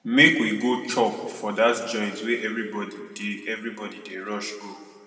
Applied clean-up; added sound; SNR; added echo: none; none; none; reverberation time 1.6 s.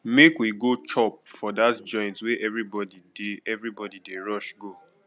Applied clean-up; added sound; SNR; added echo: none; none; none; none.